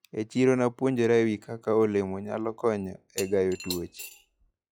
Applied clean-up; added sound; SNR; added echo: classical method log-MMSE.